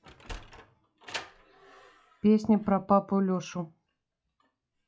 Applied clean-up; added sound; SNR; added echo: classical method log-MMSE.